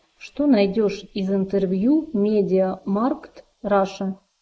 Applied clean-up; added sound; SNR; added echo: neural mask model Resemble Enhance denoiser.